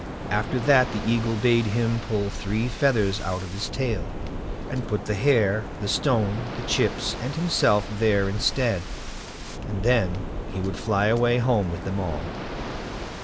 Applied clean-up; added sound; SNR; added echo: none; Waves, surf; 7 dB; none.